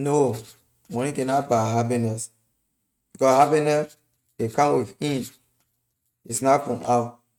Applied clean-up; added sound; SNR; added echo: neural mask model RNNoise.